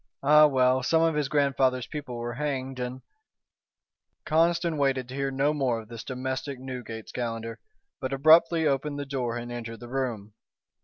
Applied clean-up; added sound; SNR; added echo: none; none; none; none.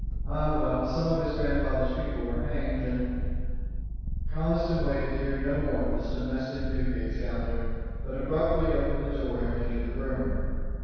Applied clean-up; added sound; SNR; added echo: none; Purr; -1 dB; reverberation time 2.0 s.